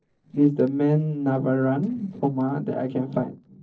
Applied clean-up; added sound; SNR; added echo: neural separator model SepFormer DNS4.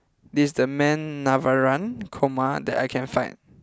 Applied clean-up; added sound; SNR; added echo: none; none; none; none.